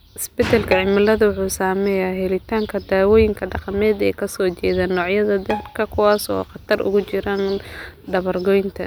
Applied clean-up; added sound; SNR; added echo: none; Bowed string instrument; 17 dB; none.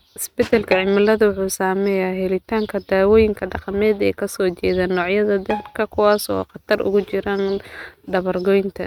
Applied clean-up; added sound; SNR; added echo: neural mask model RNNoise.